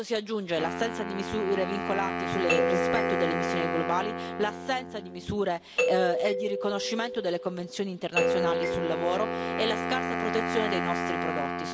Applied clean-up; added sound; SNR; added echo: none; Wind instrument, woodwind instrument + Doorbell; -1 dB; none.